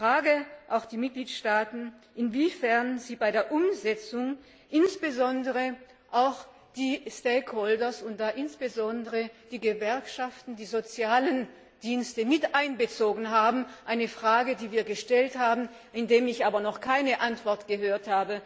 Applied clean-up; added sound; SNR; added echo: none; none; none; none.